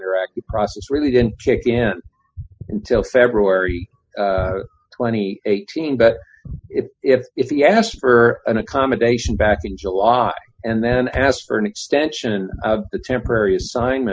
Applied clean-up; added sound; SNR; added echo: classical method spectral subtraction.